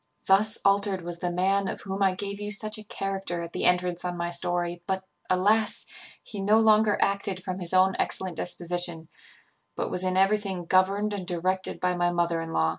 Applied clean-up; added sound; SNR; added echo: none; none; none; none.